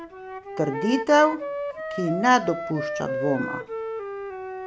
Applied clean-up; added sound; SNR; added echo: none; Wind instrument, woodwind instrument; 6 dB; none.